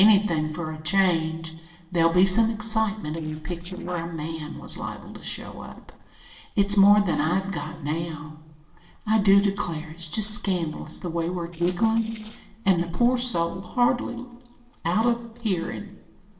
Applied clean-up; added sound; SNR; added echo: neural separator model SepFormer DNS4.